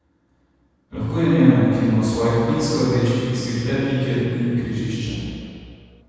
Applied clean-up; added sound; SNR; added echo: none; none; none; reverberation time 2.1 s.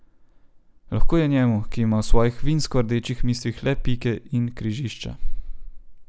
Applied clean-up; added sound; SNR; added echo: none; none; none; none.